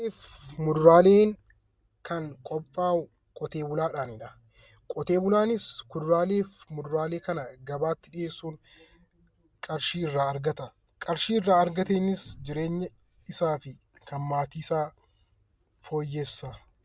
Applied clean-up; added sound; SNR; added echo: none; none; none; none.